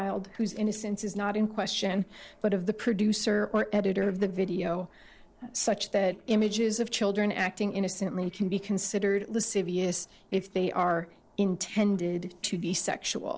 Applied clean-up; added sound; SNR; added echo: neural separator model SepFormer DNS4.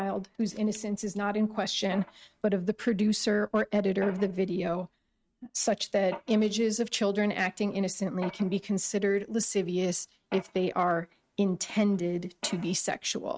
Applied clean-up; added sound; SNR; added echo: neural mask model RNNoise.